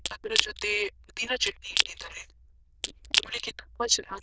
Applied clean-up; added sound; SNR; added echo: neural diffusion model UNIVERSE++.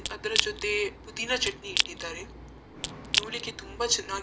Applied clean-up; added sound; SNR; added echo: none; Crack / Crushing; 1 dB; none.